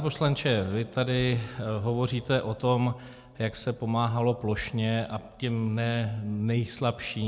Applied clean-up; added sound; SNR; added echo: none; none; none; none.